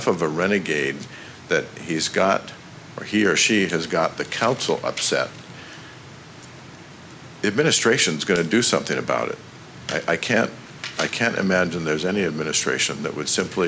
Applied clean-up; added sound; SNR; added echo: none; none; none; none.